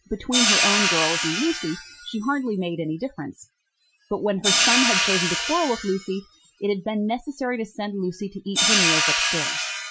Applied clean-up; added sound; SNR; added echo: classical method Wiener filter.